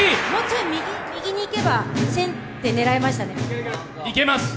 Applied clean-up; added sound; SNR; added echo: none; none; none; none.